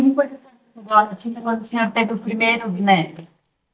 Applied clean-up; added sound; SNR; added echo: neural mask model DeepFilterNet 3.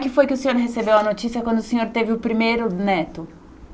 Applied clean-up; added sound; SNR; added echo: none; none; none; none.